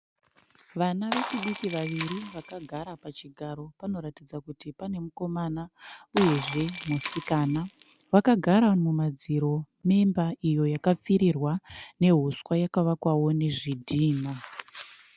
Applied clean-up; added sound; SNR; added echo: none; Shatter; 11 dB; none.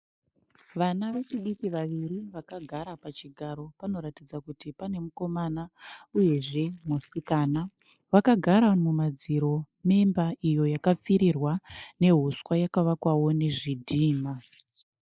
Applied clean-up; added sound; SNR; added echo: neural mask model Resemble Enhance denoiser.